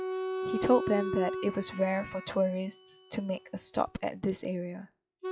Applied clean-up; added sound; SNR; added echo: classical method log-MMSE.